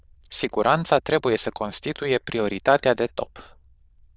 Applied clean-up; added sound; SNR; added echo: neural diffusion model UNIVERSE++.